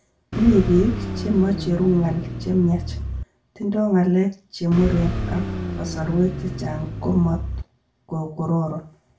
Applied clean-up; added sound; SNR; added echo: none; Car; 5 dB; reverberation time 0.3 s.